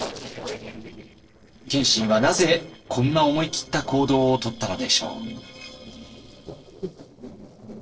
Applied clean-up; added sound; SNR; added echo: neural separator model SepFormer DNS4.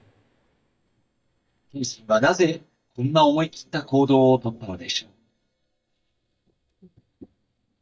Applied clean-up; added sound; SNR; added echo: neural mask model DeepFilterNet 3.